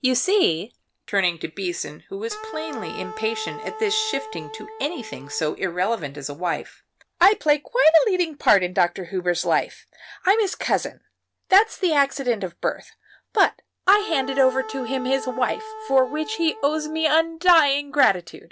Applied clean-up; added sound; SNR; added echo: none; Wind instrument, woodwind instrument; 13 dB; none.